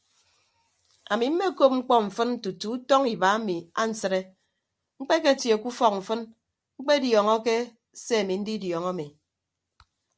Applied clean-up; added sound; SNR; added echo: none; none; none; none.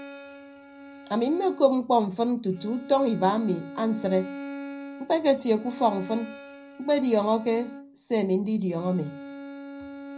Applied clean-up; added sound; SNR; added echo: none; Bowed string instrument; 15 dB; reverberation time 0.4 s.